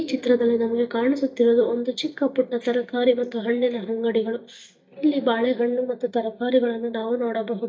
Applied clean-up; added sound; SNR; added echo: neural mask model DeepFilterNet 3.